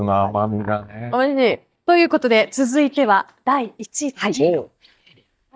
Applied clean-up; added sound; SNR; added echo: neural mask model DeepFilterNet 3.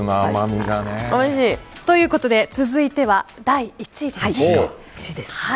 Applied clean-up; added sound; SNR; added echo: none; none; none; none.